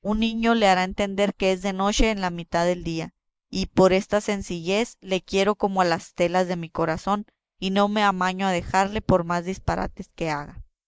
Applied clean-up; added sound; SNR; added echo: neural mask model Resemble Enhance denoiser.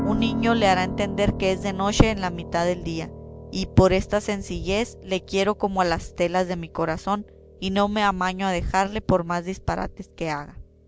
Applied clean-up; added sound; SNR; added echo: none; Piano; 11 dB; none.